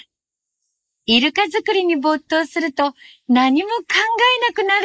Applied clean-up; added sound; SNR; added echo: neural mask model Resemble Enhance denoiser.